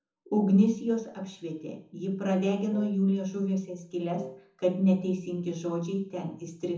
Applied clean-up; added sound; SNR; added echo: none; Wind instrument, woodwind instrument; 16 dB; reverberation time 0.6 s.